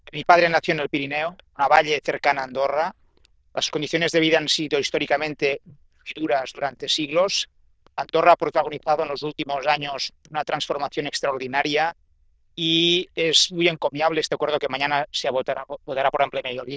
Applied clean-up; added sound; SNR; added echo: neural diffusion model UNIVERSE++.